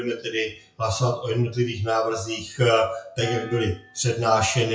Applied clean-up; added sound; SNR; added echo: classical method WPE with log-MMSE.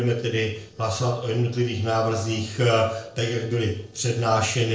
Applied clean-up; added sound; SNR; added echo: neural separator model SepFormer DNS4.